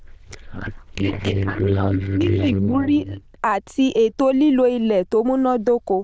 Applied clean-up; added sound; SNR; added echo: neural diffusion model UNIVERSE++.